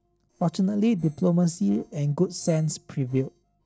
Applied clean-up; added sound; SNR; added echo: neural separator model SepFormer DNS4.